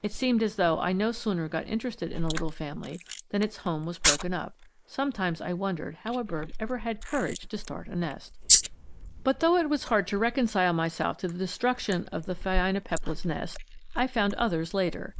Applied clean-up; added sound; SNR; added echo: neural mask model Resemble Enhance denoiser.